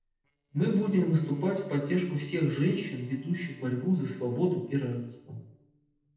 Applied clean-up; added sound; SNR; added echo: neural separator model SepFormer DNS4.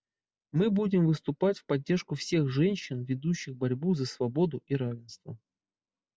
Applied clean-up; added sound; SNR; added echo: none; none; none; none.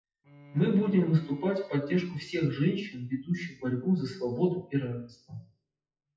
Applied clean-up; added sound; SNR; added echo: classical method WPE with log-MMSE.